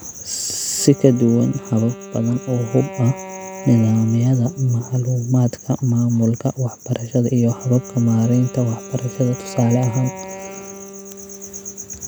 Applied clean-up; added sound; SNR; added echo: none; Wind instrument, woodwind instrument; 17 dB; none.